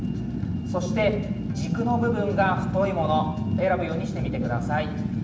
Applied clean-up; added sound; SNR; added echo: none; Fire; 1 dB; reverberation time 1.0 s.